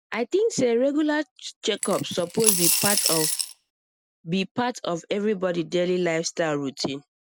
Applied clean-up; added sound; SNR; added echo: none; Coin (dropping) / Glass; -1 dB; none.